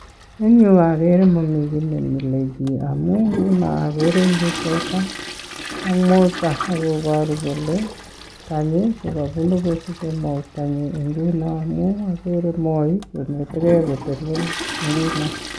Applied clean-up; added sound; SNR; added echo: none; Toilet flush; 12 dB; none.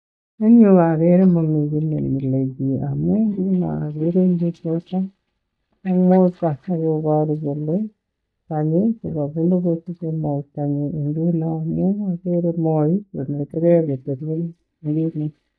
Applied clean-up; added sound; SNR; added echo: neural mask model DeepFilterNet 3.